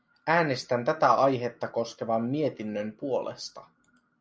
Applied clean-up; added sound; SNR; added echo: none; none; none; none.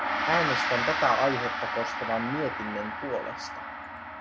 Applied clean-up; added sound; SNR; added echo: none; Gong; 0 dB; none.